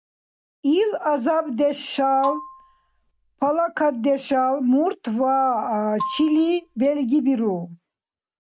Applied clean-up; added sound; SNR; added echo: none; Marimba, xylophone; 12 dB; none.